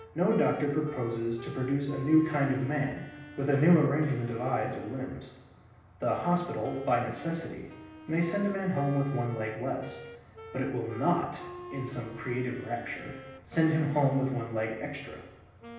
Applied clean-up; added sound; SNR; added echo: none; Wind instrument, woodwind instrument; 16 dB; reverberation time 0.9 s.